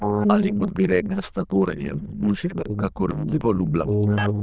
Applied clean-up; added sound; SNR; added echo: neural diffusion model UNIVERSE++.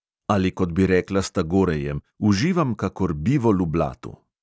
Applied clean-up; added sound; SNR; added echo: none; none; none; none.